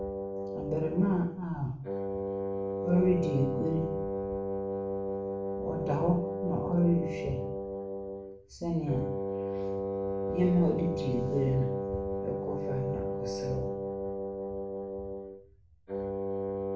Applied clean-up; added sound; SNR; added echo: none; Wind instrument, woodwind instrument; 1 dB; reverberation time 0.5 s.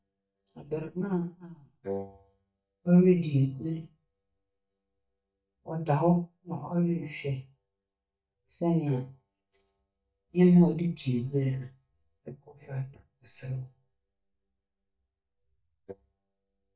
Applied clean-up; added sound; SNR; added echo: neural mask model DeepFilterNet 3.